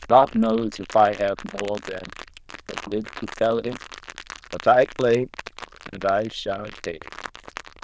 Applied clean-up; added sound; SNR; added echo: neural diffusion model UNIVERSE++.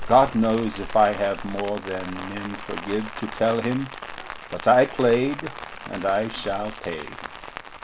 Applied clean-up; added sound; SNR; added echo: none; Rain; 11 dB; none.